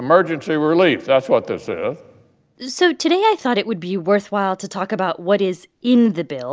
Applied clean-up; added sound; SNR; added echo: none; none; none; none.